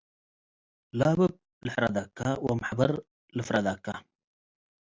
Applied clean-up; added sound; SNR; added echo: none; none; none; none.